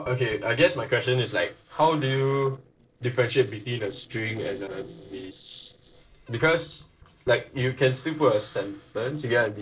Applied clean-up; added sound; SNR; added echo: neural separator model SepFormer DNS4.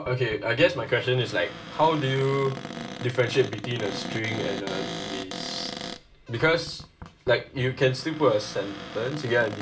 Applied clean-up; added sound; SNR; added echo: none; Cupboard open or close; 11 dB; reverberation time 0.2 s.